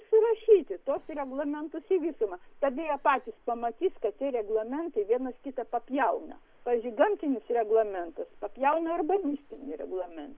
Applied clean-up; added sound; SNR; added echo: none; none; none; none.